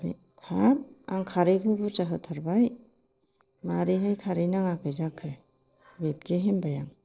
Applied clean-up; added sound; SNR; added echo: neural separator model SepFormer DNS4.